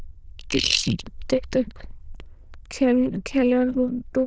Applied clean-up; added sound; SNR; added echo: neural diffusion model UNIVERSE++.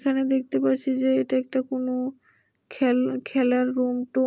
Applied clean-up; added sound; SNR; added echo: none; none; none; none.